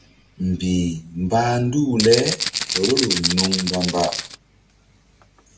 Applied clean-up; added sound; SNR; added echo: none; Rattle (instrument); 2 dB; none.